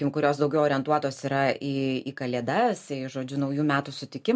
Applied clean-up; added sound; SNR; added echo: none; none; none; none.